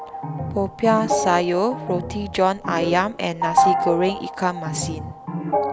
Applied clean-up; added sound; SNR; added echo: none; Organ; 2 dB; none.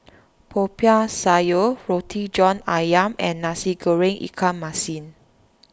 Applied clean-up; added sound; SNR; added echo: none; none; none; none.